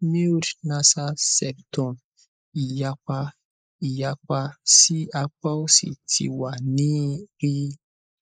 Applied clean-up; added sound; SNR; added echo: neural mask model Resemble Enhance denoiser.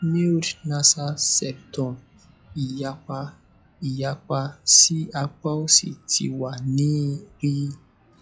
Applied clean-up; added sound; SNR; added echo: classical method log-MMSE.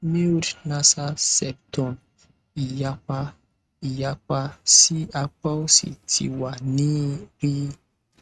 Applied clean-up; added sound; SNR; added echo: neural mask model RNNoise.